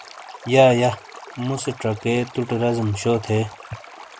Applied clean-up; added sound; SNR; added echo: none; Stream; 18 dB; none.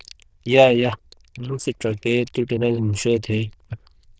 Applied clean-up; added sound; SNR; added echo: neural diffusion model UNIVERSE++.